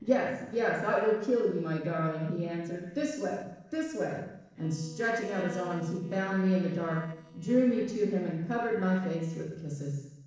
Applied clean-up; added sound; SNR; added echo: neural separator model SepFormer DNS4.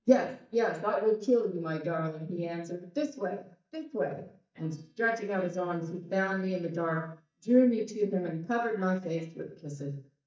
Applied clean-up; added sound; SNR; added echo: neural mask model DeepFilterNet 3.